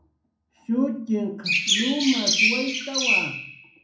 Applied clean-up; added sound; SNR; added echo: none; Chirp, tweet; -4 dB; reverberation time 0.6 s.